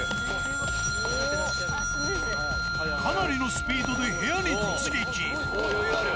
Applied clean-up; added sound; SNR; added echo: none; Wind instrument, woodwind instrument; 1 dB; none.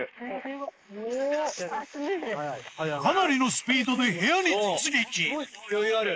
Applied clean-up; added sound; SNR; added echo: neural mask model Resemble Enhance denoiser.